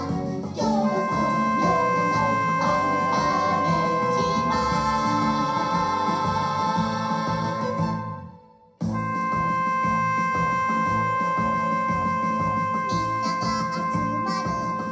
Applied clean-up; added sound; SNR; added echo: none; Wind instrument, woodwind instrument; -1 dB; reverberation time 0.5 s.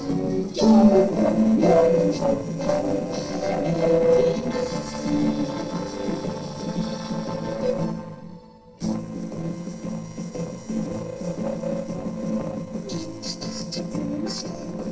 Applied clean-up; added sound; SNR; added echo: neural separator model SepFormer DNS4.